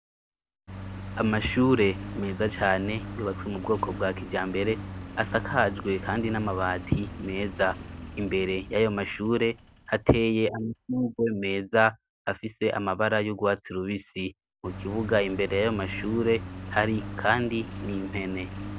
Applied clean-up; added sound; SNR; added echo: none; Engine; 11 dB; none.